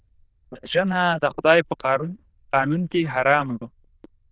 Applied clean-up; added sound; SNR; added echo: neural diffusion model UNIVERSE++.